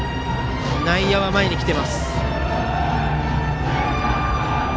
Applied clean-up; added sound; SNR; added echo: none; Aircraft; 4 dB; none.